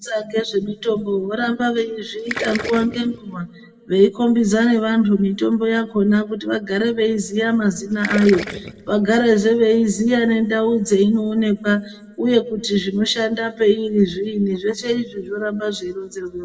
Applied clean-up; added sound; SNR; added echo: none; Gurgling; 12 dB; reverberation time 1.2 s.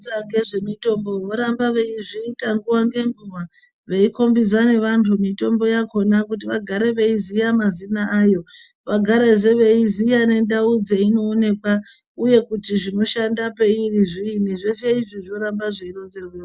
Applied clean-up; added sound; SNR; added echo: none; none; none; none.